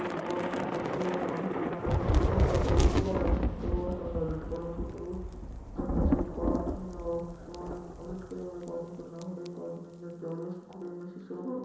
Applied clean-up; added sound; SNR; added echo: none; Thunder / Rain; -5 dB; reverberation time 1.0 s.